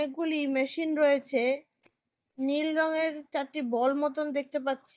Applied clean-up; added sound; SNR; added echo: neural mask model DeepFilterNet 3.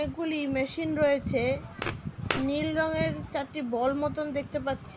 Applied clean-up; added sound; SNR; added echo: none; Walk, footsteps; 11 dB; none.